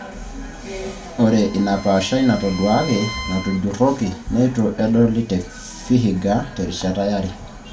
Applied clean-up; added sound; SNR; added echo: none; Bowed string instrument; 16 dB; reverberation time 0.2 s.